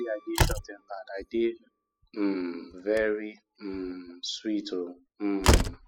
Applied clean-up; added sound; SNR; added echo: classical method spectral subtraction.